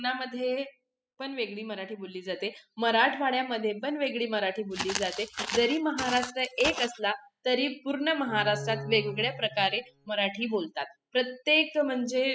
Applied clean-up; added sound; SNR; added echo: classical method spectral subtraction.